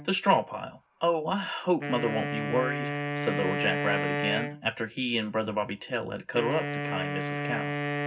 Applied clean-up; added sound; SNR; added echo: none; Wind instrument, woodwind instrument; 3 dB; reverberation time 0.4 s.